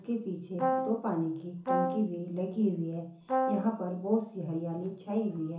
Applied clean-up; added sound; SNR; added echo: none; Brass instrument; 0 dB; reverberation time 0.7 s.